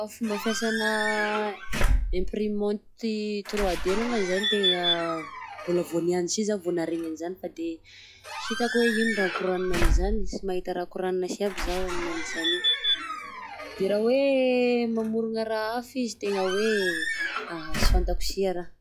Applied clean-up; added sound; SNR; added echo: classical method log-MMSE.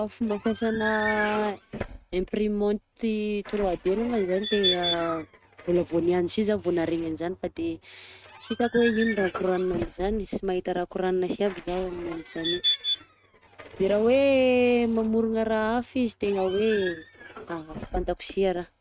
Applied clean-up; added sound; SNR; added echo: neural mask model RNNoise.